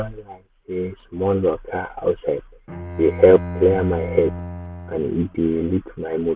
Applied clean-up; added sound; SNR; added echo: none; Bowed string instrument; 11 dB; none.